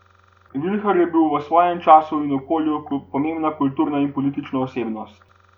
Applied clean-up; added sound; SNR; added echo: none; none; none; none.